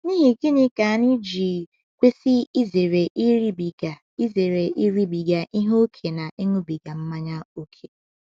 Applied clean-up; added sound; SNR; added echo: none; none; none; none.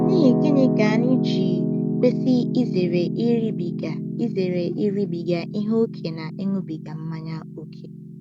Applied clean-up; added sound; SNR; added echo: none; Piano; 1 dB; none.